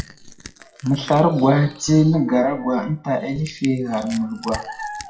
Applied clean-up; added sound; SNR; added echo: classical method WPE with log-MMSE.